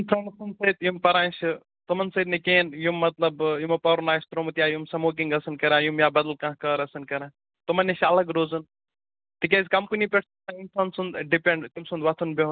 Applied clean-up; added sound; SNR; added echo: none; none; none; none.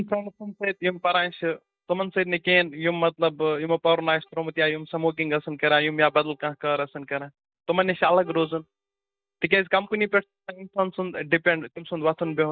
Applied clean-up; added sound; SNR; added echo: neural mask model DeepFilterNet 3.